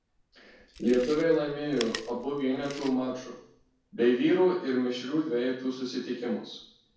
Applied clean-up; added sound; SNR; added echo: none; Chewing, mastication; 20 dB; reverberation time 0.6 s.